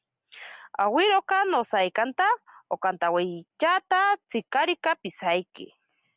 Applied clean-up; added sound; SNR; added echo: none; none; none; none.